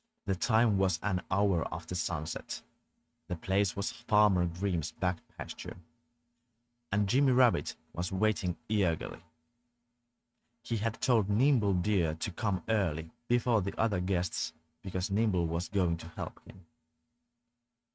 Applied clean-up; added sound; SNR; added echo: neural mask model RNNoise.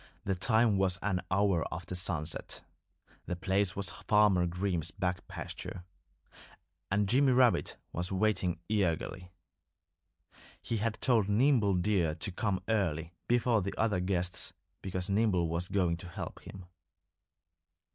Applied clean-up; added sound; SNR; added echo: none; none; none; none.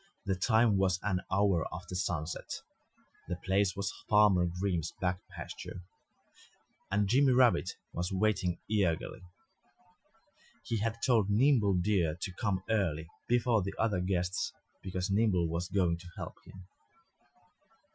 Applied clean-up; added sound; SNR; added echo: classical method Wiener filter.